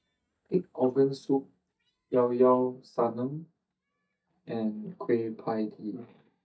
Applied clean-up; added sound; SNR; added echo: neural mask model DeepFilterNet 3.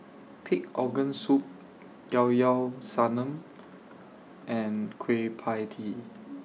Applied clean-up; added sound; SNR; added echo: none; none; none; none.